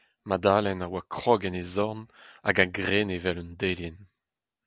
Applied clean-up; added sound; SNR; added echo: none; none; none; none.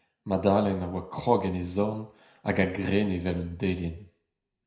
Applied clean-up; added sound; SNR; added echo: none; none; none; reverberation time 0.5 s.